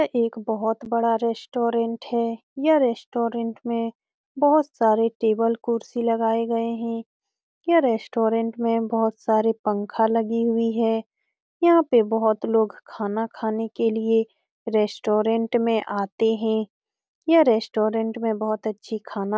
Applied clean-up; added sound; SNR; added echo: none; none; none; none.